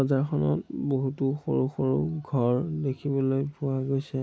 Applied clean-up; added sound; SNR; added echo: none; none; none; none.